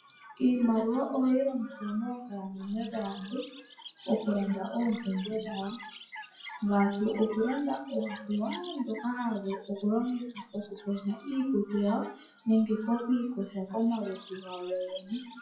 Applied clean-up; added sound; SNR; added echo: classical method WPE with log-MMSE.